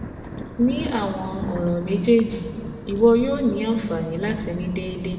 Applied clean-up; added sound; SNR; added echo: none; Thunder; 11 dB; reverberation time 1.4 s.